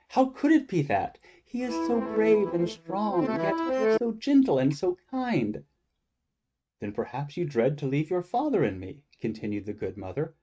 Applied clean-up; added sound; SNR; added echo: neural mask model RNNoise.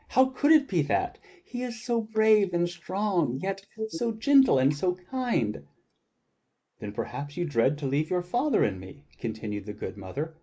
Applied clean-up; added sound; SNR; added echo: neural mask model Resemble Enhance denoiser.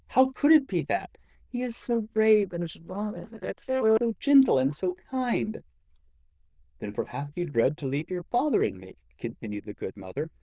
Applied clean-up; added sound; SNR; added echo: neural diffusion model UNIVERSE++.